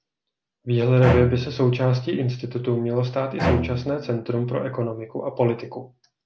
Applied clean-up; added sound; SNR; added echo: none; Bowed string instrument; 6 dB; none.